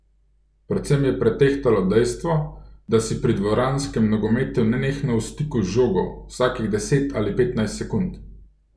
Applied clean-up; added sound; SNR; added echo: none; none; none; none.